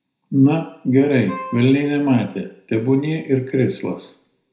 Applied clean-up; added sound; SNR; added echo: none; Wind instrument, woodwind instrument; 14 dB; reverberation time 0.5 s.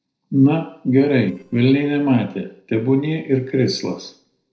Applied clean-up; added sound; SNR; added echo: neural separator model SepFormer DNS4.